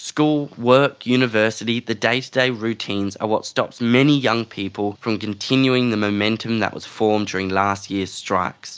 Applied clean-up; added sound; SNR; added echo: none; none; none; none.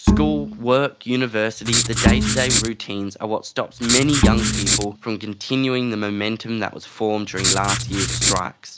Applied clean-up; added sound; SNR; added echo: none; Bowed string instrument + Writing; -3 dB; none.